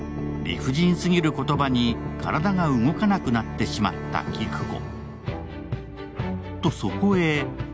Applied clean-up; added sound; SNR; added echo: none; none; none; none.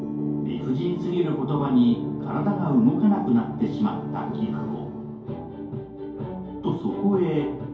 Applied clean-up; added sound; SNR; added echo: none; none; none; reverberation time 2.4 s.